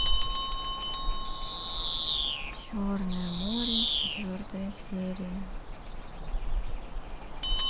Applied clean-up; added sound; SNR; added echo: none; Bell + Bird vocalization, bird call, bird song; -4 dB; none.